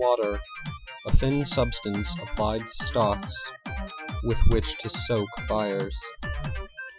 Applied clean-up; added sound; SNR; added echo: classical method Wiener filter.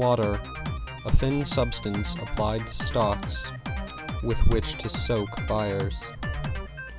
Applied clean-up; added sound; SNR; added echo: none; Drum kit; 6 dB; none.